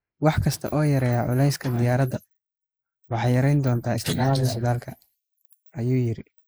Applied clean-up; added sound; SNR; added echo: neural mask model Resemble Enhance denoiser.